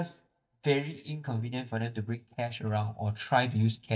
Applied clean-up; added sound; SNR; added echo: neural mask model DeepFilterNet 3.